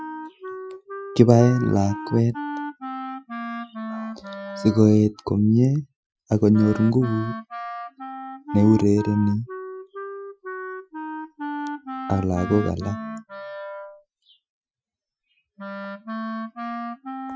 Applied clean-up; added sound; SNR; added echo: classical method Wiener filter.